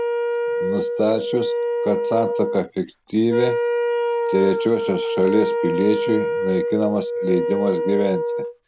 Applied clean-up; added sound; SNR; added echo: none; Wind instrument, woodwind instrument; 0 dB; none.